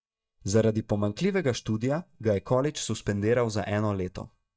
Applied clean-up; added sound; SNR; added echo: neural mask model DeepFilterNet 3.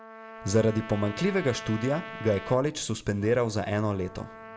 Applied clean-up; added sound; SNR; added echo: none; Trumpet; 15 dB; reverberation time 0.5 s.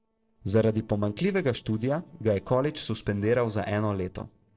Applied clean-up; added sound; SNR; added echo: neural separator model SepFormer DNS4.